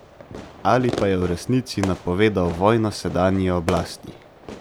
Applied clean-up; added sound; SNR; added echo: none; Fireworks; 13 dB; none.